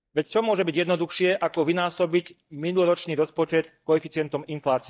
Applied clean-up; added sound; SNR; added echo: neural mask model DeepFilterNet 3.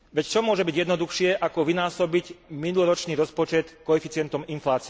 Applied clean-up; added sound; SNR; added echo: none; none; none; none.